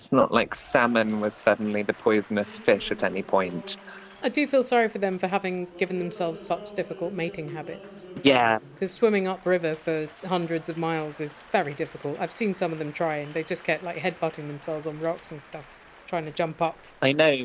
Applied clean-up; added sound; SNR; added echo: none; Applause; 20 dB; none.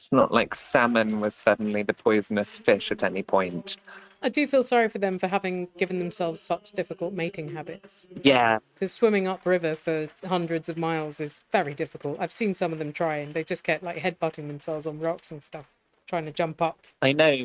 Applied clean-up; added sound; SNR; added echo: neural mask model RNNoise.